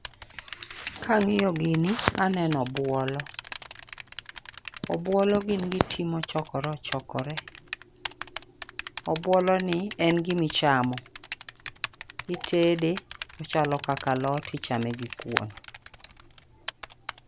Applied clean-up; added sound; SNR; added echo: none; Typing; 14 dB; none.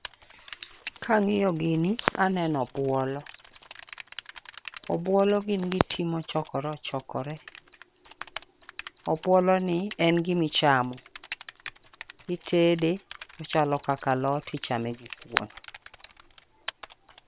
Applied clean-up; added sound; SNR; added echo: neural separator model SepFormer WHAM!.